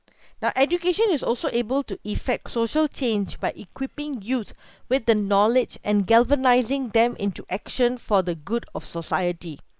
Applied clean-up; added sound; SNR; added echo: neural mask model Resemble Enhance denoiser.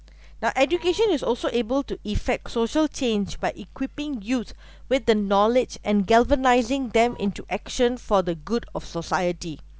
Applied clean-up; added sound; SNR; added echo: none; Printer; 19 dB; none.